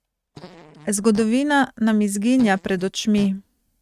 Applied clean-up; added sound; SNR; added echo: neural mask model RNNoise.